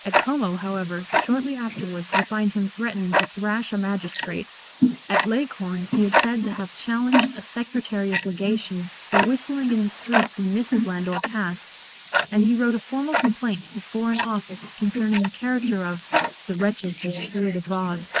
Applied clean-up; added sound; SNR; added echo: neural mask model Resemble Enhance denoiser.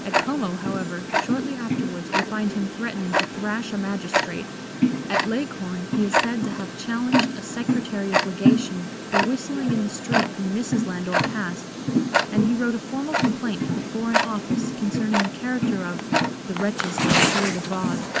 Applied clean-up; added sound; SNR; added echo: none; Tick-tock; -3 dB; none.